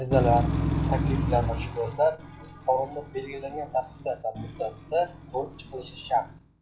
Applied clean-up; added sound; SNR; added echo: classical method log-MMSE.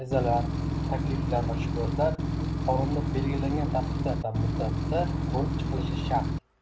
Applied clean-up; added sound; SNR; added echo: none; Engine / Truck / Car; -3 dB; none.